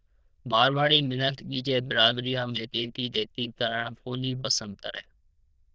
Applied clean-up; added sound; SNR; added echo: neural diffusion model UNIVERSE++.